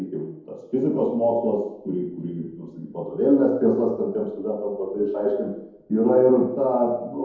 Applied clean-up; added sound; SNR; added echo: none; none; none; reverberation time 0.9 s.